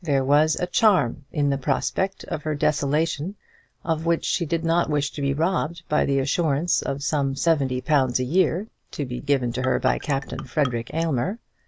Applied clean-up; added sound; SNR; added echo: none; Marimba, xylophone; 16 dB; none.